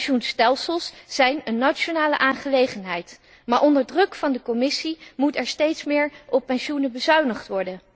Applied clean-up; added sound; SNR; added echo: none; none; none; none.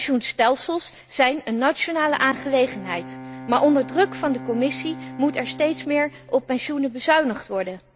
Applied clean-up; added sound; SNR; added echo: none; Bowed string instrument; 16 dB; none.